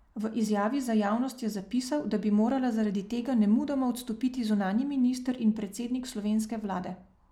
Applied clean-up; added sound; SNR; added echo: none; none; none; none.